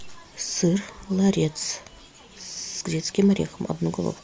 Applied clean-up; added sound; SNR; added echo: none; none; none; none.